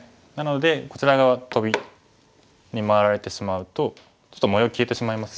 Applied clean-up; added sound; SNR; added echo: none; none; none; none.